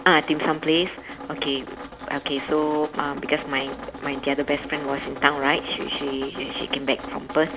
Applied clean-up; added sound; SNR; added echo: none; Drip; 12 dB; none.